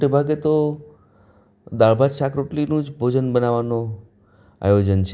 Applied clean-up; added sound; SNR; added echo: none; none; none; none.